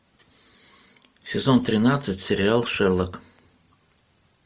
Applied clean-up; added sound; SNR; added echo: none; none; none; none.